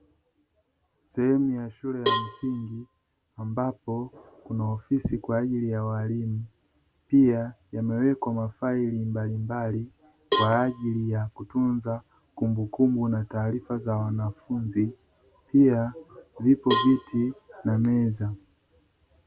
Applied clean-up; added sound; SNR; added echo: none; Cowbell; 6 dB; none.